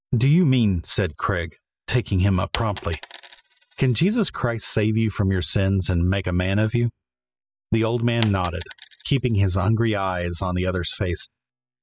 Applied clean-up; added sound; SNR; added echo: classical method spectral subtraction.